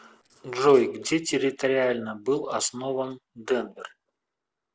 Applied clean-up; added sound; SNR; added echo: neural separator model SepFormer DNS4.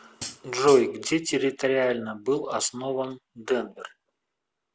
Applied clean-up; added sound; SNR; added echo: none; Hi-hat; 13 dB; none.